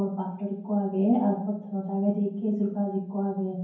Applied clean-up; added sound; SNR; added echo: none; none; none; reverberation time 0.9 s.